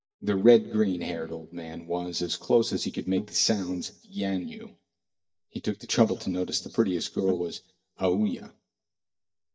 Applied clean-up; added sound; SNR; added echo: neural mask model DeepFilterNet 3.